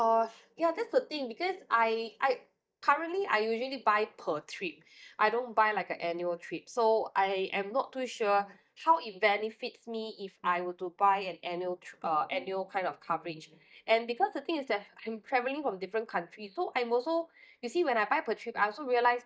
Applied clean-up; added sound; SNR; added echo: neural mask model DeepFilterNet 3.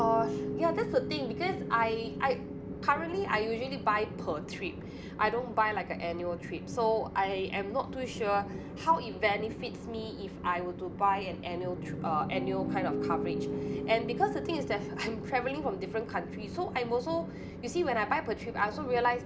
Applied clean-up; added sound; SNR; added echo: none; Train + Piano; 6 dB; none.